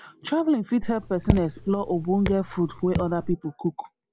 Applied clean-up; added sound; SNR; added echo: none; Raindrop / Drip; 5 dB; none.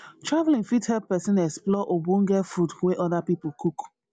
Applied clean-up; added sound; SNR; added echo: none; none; none; none.